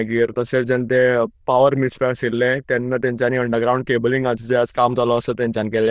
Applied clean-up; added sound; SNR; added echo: neural diffusion model UNIVERSE++.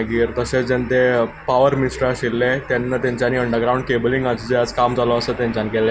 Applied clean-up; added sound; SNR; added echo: none; Motorcycle / Accelerating, revving, vroom; 19 dB; none.